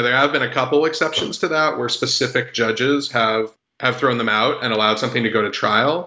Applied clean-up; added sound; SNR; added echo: none; none; none; none.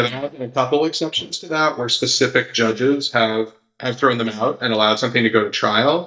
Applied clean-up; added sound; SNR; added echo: neural mask model DeepFilterNet 3.